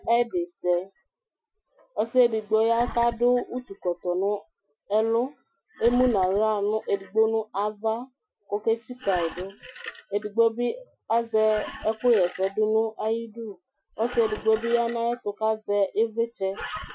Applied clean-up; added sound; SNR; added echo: classical method Wiener filter.